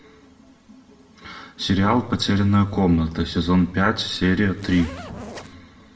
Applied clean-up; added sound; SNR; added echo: none; Zipper (clothing); 15 dB; reverberation time 1.0 s.